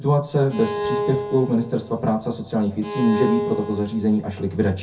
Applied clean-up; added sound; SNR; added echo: none; Bowed string instrument; 7 dB; reverberation time 0.3 s.